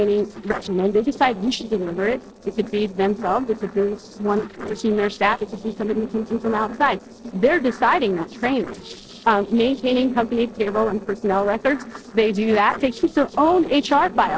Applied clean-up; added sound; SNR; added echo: neural separator model SepFormer DNS4.